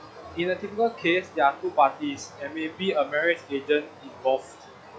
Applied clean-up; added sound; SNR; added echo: classical method log-MMSE.